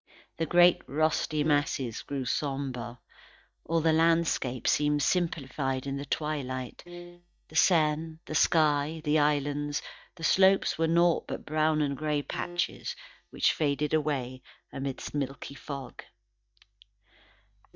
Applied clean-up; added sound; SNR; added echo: neural mask model DeepFilterNet 3.